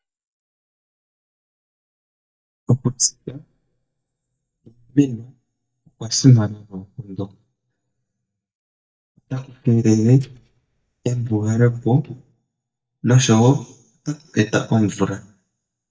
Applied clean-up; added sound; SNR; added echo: neural mask model DeepFilterNet 3.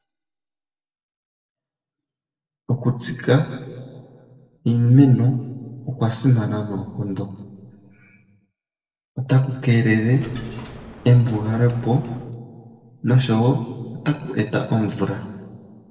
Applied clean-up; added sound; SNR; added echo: neural separator model SepFormer DNS4.